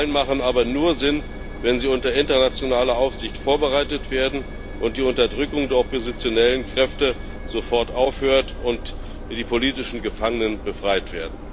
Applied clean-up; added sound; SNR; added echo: none; Engine; 10 dB; none.